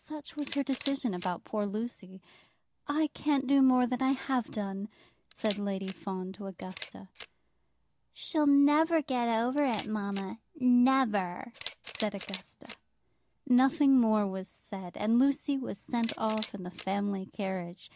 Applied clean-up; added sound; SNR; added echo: none; Camera; 16 dB; none.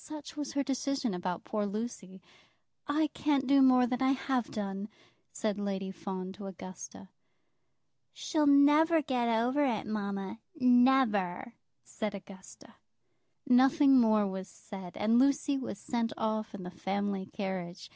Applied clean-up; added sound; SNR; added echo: none; none; none; none.